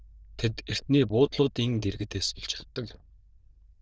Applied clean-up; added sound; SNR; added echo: neural diffusion model UNIVERSE++.